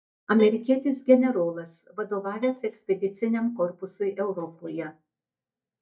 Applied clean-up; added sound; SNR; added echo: neural mask model DeepFilterNet 3.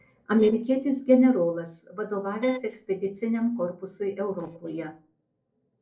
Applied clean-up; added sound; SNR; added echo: neural separator model SepFormer DNS4.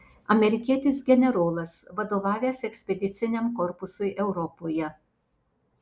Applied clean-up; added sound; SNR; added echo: none; none; none; none.